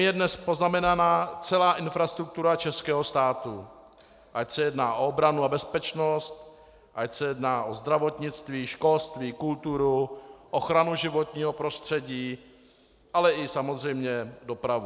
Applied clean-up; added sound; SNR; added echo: none; none; none; none.